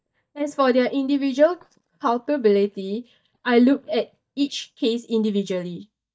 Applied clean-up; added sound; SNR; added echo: neural mask model DeepFilterNet 3.